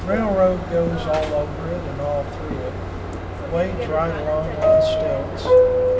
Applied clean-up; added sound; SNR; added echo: none; Subway, metro, underground; -2 dB; reverberation time 1.7 s.